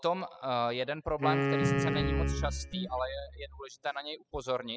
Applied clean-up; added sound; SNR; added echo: classical method spectral subtraction.